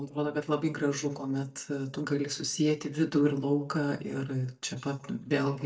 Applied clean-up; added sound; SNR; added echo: neural mask model DeepFilterNet 3.